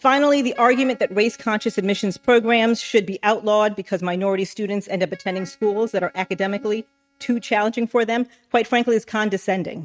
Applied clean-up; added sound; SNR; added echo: neural mask model RNNoise.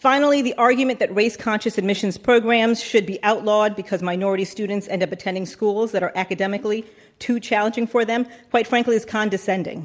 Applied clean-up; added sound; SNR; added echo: none; none; none; none.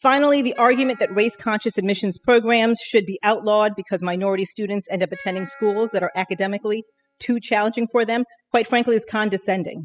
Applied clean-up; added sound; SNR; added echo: classical method spectral subtraction.